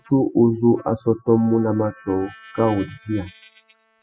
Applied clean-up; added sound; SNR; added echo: classical method spectral subtraction.